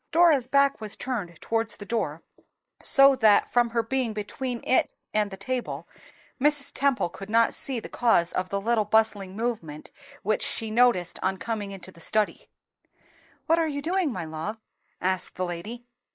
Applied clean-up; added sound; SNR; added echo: neural mask model Resemble Enhance denoiser.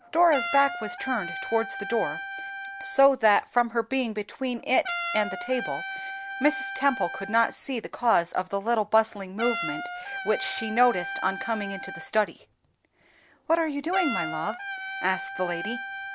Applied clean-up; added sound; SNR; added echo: none; Trumpet; 9 dB; none.